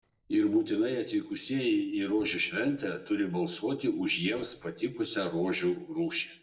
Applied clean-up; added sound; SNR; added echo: neural separator model SepFormer DNS4.